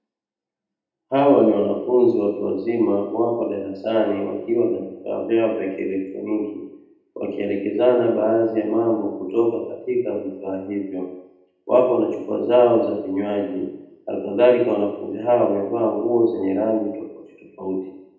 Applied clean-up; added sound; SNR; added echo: none; none; none; reverberation time 0.8 s.